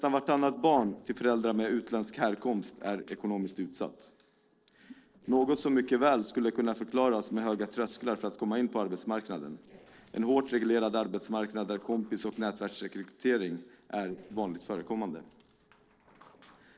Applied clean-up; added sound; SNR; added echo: neural separator model SepFormer DNS4.